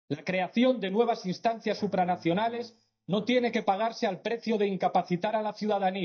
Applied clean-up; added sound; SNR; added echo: neural mask model DeepFilterNet 3.